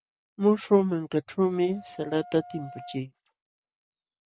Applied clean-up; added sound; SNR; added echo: none; Wind instrument, woodwind instrument; 19 dB; none.